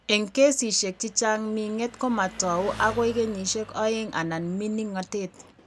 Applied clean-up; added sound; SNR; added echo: none; Engine; 19 dB; none.